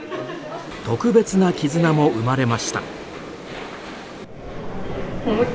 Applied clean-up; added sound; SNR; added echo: none; none; none; none.